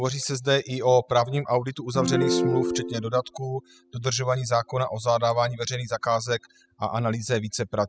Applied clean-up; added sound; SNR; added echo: classical method spectral subtraction.